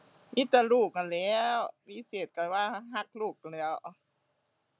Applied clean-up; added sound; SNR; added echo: none; none; none; none.